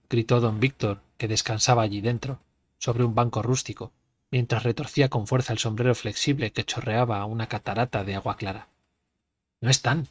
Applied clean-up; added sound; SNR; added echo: neural mask model RNNoise.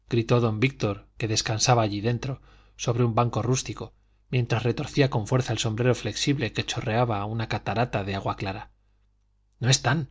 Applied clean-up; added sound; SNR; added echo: none; none; none; none.